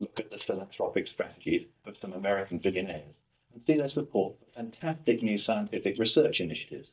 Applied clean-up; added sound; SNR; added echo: neural mask model DeepFilterNet 3.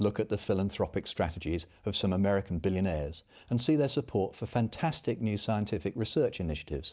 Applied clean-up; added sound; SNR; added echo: none; none; none; none.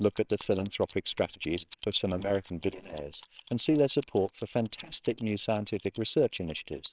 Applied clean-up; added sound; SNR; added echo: neural separator model SepFormer WHAMR!.